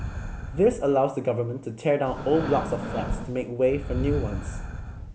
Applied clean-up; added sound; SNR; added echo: none; Breathing; 7 dB; none.